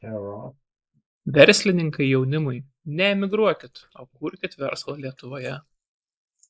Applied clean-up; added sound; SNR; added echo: neural mask model Resemble Enhance denoiser.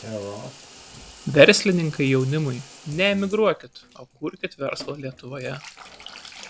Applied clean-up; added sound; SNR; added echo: none; Bathtub (filling or washing) / Water tap, faucet; 18 dB; none.